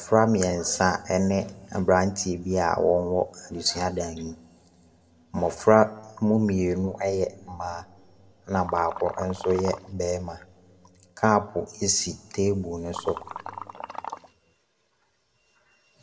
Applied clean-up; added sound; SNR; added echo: none; Liquid; 11 dB; reverberation time 0.4 s.